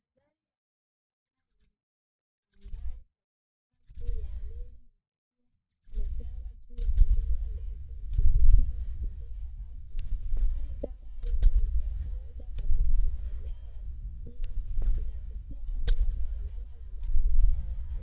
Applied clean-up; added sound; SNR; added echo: neural mask model DeepFilterNet 3.